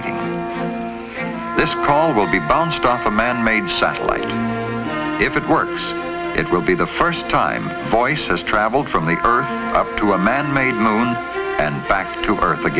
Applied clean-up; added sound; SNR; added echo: none; Trumpet; 11 dB; none.